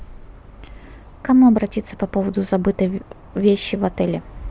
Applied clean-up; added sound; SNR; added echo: none; none; none; none.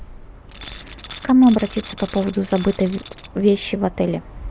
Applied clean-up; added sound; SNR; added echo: none; Tools; 16 dB; none.